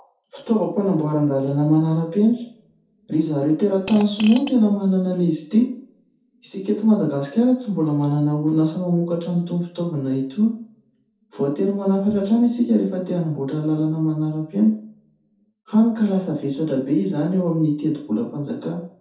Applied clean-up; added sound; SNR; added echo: none; Fart; 15 dB; reverberation time 0.5 s.